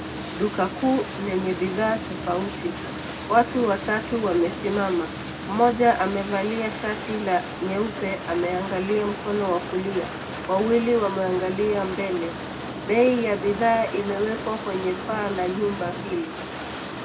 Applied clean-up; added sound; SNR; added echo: none; Boat, Water vehicle; 8 dB; reverberation time 0.2 s.